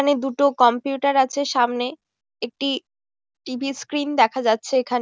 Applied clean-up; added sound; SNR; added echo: none; none; none; none.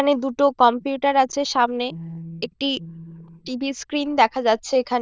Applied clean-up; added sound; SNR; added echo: neural diffusion model UNIVERSE++.